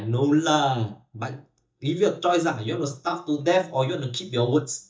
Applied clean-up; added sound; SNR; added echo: neural mask model DeepFilterNet 3.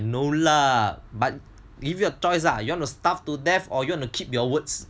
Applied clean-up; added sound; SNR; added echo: none; none; none; none.